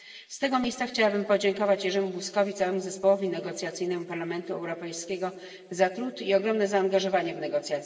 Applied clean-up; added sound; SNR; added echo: none; none; none; reverberation time 1.8 s.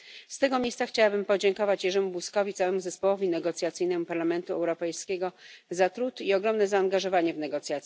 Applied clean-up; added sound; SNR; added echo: none; none; none; none.